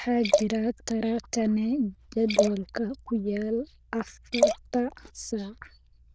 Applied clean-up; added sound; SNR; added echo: neural diffusion model UNIVERSE++.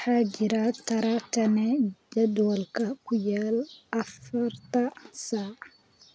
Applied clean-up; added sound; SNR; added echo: none; none; none; none.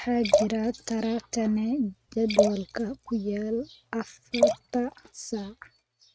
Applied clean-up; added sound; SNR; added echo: neural mask model RNNoise.